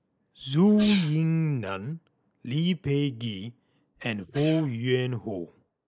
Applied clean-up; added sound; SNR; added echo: neural mask model Resemble Enhance denoiser.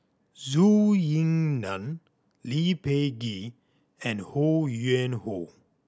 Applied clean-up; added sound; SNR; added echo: none; none; none; none.